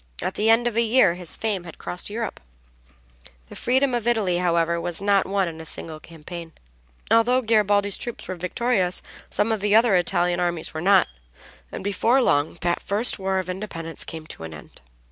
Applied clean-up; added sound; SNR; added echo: none; none; none; none.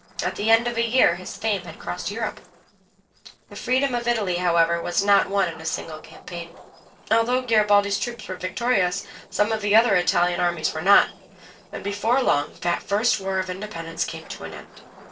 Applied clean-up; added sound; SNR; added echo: neural separator model SepFormer DNS4.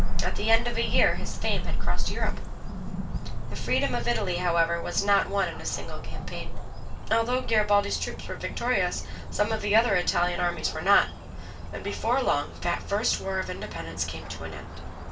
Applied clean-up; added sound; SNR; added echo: none; Cricket / Motor vehicle (road); -2 dB; reverberation time 0.2 s.